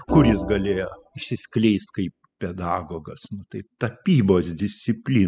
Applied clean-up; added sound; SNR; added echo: classical method spectral subtraction.